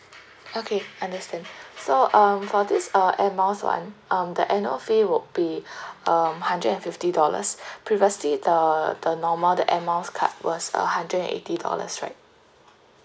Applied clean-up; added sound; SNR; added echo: none; none; none; none.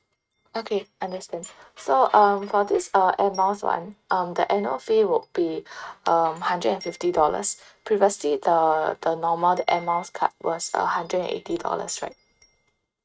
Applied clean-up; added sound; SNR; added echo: neural mask model RNNoise.